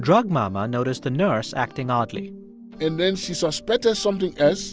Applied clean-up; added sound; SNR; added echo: none; none; none; none.